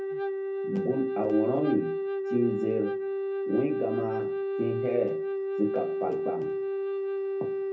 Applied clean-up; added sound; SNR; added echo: none; Wind instrument, woodwind instrument; -1 dB; reverberation time 0.3 s.